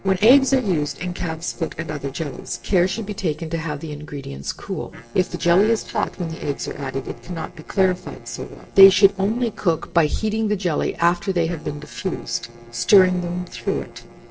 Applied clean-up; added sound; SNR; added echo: neural separator model SepFormer DNS4.